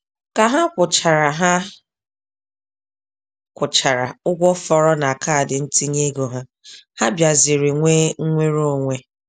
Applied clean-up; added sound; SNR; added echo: none; none; none; none.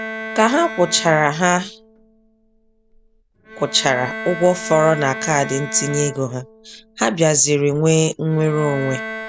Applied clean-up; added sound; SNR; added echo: none; Bowed string instrument; 12 dB; none.